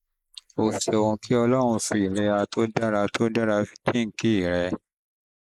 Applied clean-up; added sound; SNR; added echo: neural mask model Resemble Enhance denoiser.